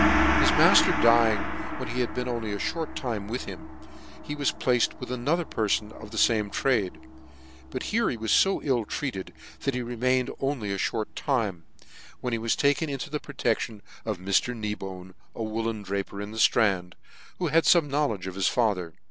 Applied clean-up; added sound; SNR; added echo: none; Gong; 5 dB; none.